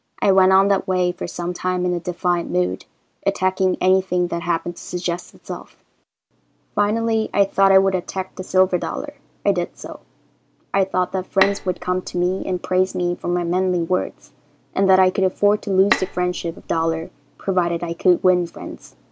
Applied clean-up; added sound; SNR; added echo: none; Bowed string instrument; 8 dB; none.